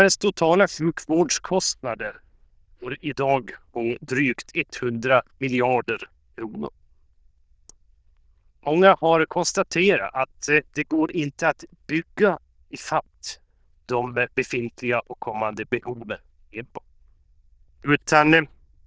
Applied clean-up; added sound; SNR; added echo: neural diffusion model UNIVERSE++.